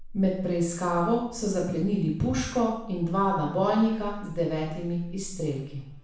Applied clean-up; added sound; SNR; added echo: none; Buzz; 15 dB; reverberation time 0.7 s.